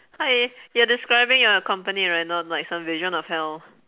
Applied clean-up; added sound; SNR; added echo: none; none; none; none.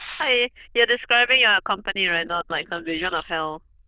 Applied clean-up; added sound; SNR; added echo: neural diffusion model UNIVERSE++.